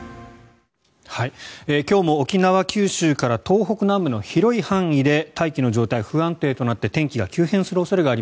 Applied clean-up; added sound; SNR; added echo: none; none; none; none.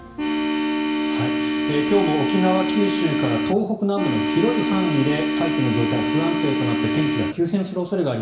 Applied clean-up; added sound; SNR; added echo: none; Organ; -1 dB; reverberation time 0.8 s.